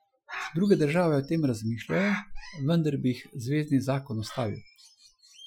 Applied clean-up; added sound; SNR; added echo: classical method Wiener filter.